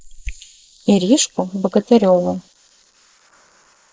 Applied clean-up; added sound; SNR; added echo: neural mask model Resemble Enhance denoiser.